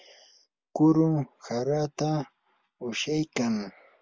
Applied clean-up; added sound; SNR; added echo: none; none; none; none.